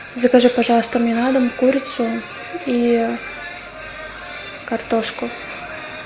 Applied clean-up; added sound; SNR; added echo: none; none; none; none.